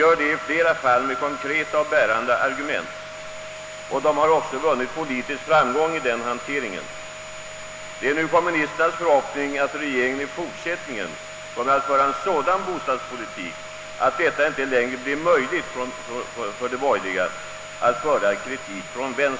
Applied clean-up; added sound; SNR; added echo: none; Domestic sounds, home sounds; 13 dB; none.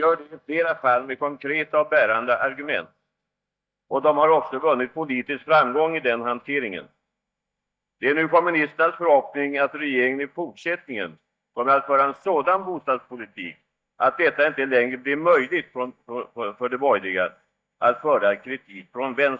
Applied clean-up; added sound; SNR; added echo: neural mask model DeepFilterNet 3.